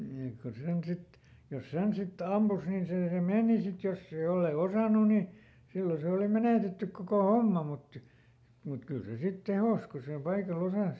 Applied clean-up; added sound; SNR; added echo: none; none; none; none.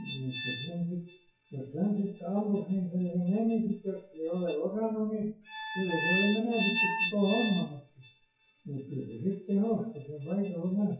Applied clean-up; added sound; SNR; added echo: classical method WPE with log-MMSE.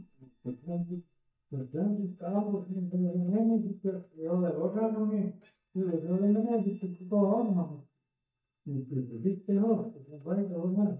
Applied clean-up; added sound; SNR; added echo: neural mask model DeepFilterNet 3.